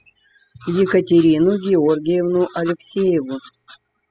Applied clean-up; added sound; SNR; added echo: classical method spectral subtraction.